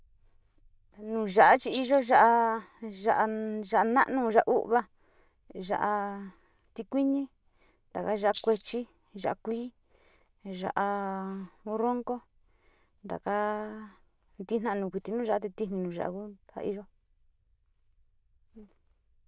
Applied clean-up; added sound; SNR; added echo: neural diffusion model UNIVERSE++.